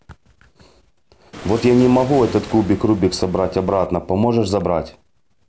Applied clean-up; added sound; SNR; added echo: none; Waves, surf; 14 dB; none.